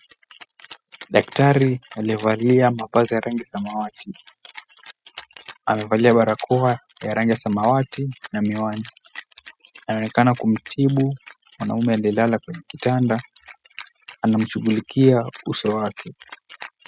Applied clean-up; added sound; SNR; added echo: classical method spectral subtraction.